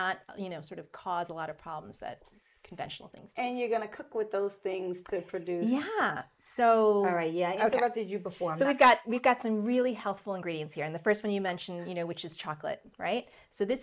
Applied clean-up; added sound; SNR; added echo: neural mask model Resemble Enhance denoiser.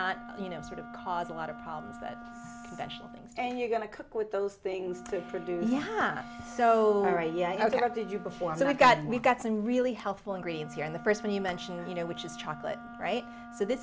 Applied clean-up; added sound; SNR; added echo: none; Wind instrument, woodwind instrument; 15 dB; none.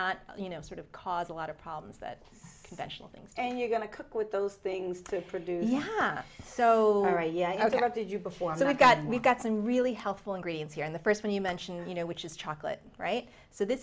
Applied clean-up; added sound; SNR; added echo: none; none; none; none.